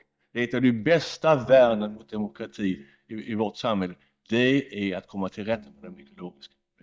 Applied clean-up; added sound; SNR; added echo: neural mask model DeepFilterNet 3.